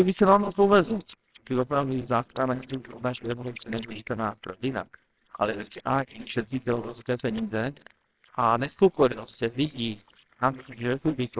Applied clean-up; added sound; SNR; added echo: neural separator model SepFormer WHAMR!.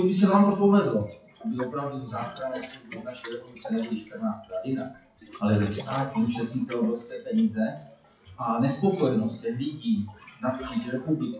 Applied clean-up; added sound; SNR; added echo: classical method WPE with log-MMSE.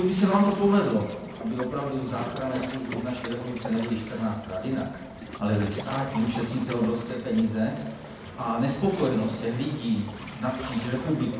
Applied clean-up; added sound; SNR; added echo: none; Waves, surf; 13 dB; reverberation time 0.9 s.